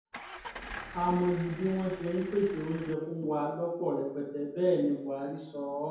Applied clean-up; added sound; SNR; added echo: none; Engine starting / Car; 13 dB; reverberation time 0.9 s.